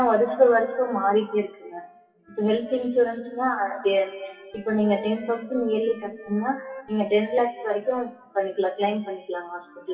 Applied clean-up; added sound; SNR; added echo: classical method WPE with log-MMSE.